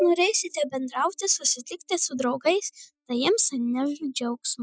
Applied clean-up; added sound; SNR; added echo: classical method Wiener filter.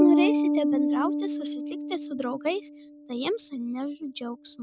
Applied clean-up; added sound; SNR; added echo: none; Bass guitar; -3 dB; none.